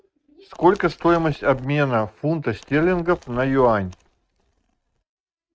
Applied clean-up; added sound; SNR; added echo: neural mask model RNNoise.